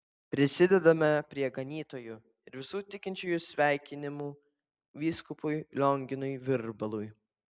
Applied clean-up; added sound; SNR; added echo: none; none; none; none.